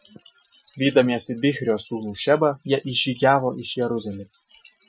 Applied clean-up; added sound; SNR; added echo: classical method Wiener filter.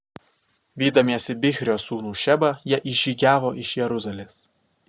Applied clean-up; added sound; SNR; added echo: none; none; none; none.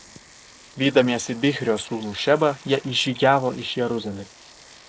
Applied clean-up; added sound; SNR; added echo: neural mask model Resemble Enhance denoiser.